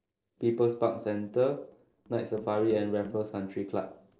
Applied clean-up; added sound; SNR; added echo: neural separator model SepFormer DNS4.